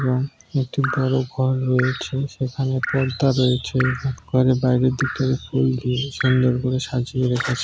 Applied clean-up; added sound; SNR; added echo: none; Drip; 13 dB; none.